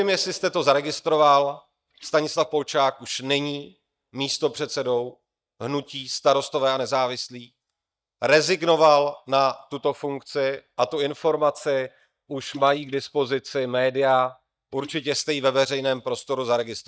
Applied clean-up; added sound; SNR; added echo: neural mask model DeepFilterNet 3.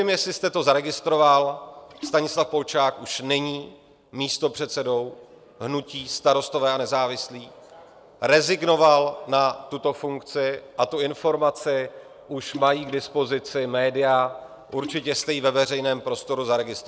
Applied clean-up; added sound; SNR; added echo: none; Splash, splatter; 19 dB; none.